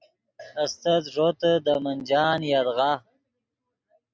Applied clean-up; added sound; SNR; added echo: none; none; none; none.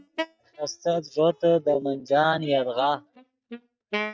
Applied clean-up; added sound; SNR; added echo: neural mask model DeepFilterNet 3.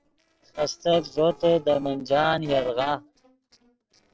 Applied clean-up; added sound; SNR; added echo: neural separator model SepFormer DNS4.